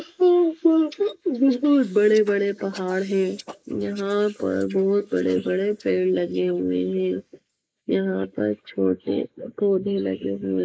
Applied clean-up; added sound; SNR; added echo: neural mask model Resemble Enhance denoiser.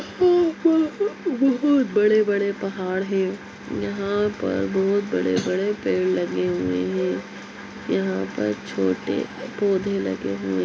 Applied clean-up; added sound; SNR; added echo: none; none; none; none.